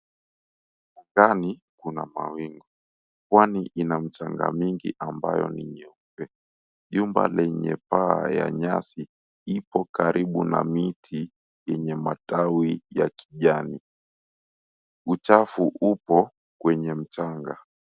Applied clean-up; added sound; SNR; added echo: none; none; none; none.